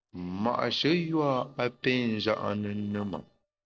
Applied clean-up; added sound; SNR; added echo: neural separator model SepFormer DNS4.